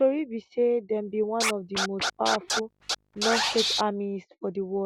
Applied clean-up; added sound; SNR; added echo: none; Scratching (performance technique); 2 dB; none.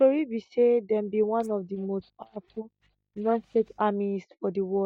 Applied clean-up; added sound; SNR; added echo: neural mask model DeepFilterNet 3.